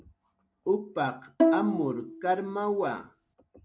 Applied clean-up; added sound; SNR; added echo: none; Bowed string instrument; -2 dB; none.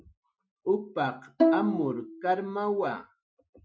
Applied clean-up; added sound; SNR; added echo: classical method Wiener filter.